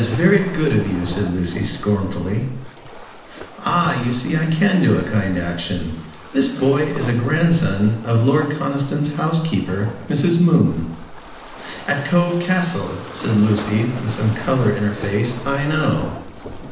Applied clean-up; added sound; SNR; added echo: none; Waves, surf; 14 dB; reverberation time 0.8 s.